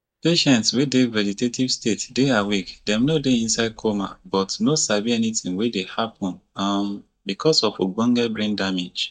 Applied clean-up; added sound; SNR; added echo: neural mask model DeepFilterNet 3.